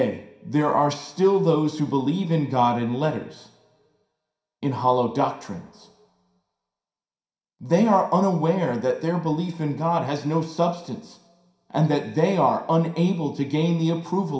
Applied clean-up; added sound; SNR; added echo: none; none; none; reverberation time 0.5 s.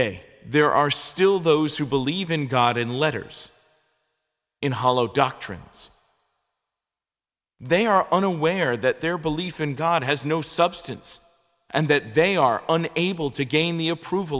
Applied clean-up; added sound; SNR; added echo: none; none; none; none.